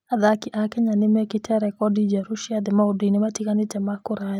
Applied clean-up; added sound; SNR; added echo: none; none; none; none.